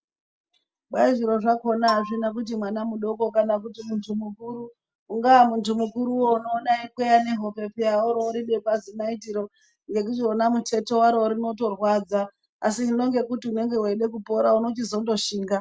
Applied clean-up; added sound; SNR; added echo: none; Marimba, xylophone; 10 dB; none.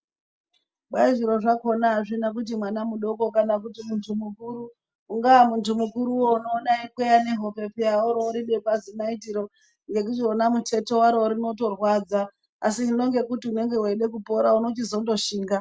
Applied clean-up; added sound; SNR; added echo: none; none; none; none.